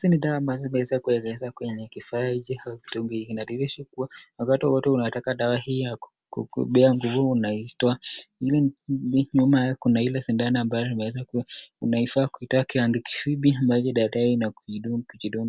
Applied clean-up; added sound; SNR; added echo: none; none; none; none.